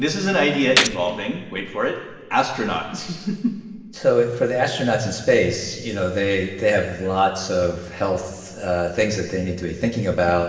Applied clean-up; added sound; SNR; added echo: none; Gunshot, gunfire; 3 dB; reverberation time 1.2 s.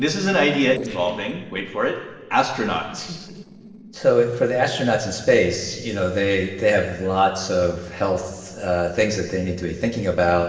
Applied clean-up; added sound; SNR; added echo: neural separator model SepFormer DNS4.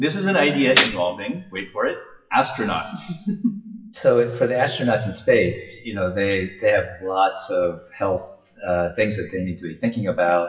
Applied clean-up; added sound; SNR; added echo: classical method WPE with log-MMSE.